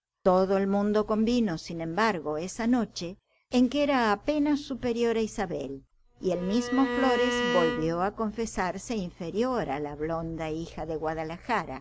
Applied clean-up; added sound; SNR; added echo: none; Bowed string instrument; 4 dB; none.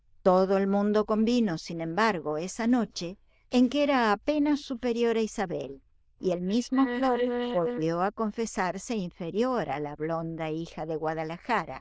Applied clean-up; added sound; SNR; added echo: neural diffusion model UNIVERSE++.